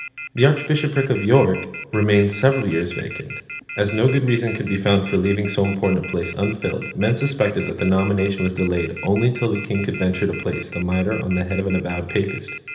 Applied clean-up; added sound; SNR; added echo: none; Telephone; 14 dB; reverberation time 1.0 s.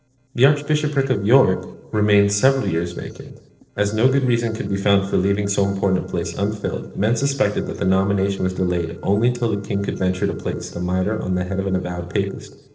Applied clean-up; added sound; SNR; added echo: neural separator model SepFormer DNS4.